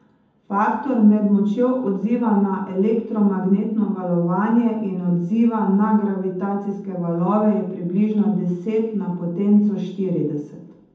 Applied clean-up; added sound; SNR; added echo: none; none; none; reverberation time 0.8 s.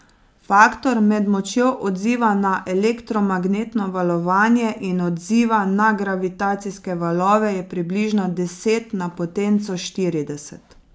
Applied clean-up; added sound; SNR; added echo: none; none; none; none.